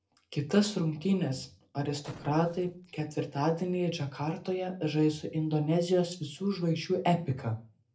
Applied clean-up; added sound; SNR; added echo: neural separator model SepFormer DNS4.